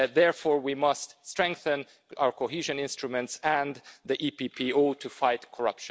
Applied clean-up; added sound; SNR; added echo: none; none; none; none.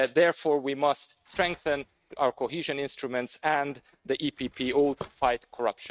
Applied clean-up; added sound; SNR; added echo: neural mask model RNNoise.